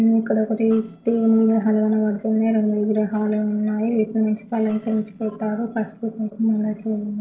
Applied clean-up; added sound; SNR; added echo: neural separator model SepFormer DNS4.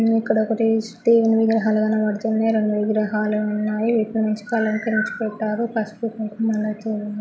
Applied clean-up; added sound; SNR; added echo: none; none; none; none.